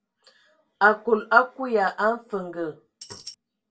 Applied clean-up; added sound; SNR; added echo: none; Tambourine; 16 dB; reverberation time 0.1 s.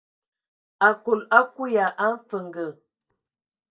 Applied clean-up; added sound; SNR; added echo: neural mask model DeepFilterNet 3.